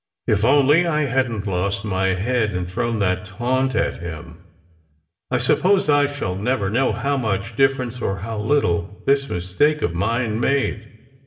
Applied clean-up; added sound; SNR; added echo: none; none; none; reverberation time 0.8 s.